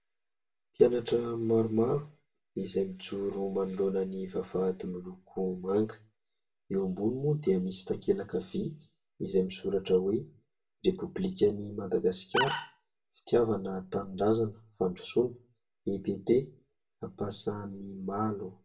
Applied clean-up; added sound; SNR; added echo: none; Animal; 2 dB; reverberation time 0.2 s.